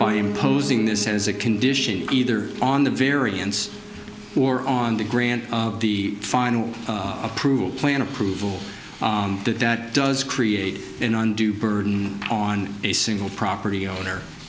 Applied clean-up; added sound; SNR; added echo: none; Piano; 14 dB; none.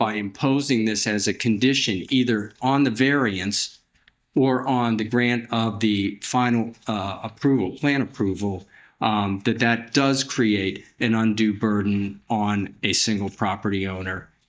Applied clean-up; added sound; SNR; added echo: neural mask model DeepFilterNet 3.